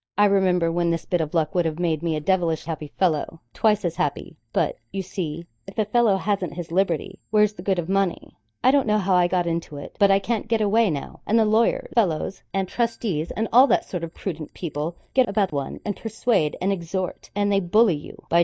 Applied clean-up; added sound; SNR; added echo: neural mask model DeepFilterNet 3.